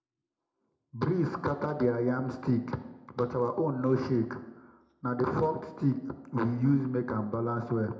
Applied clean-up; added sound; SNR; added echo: none; none; none; reverberation time 0.6 s.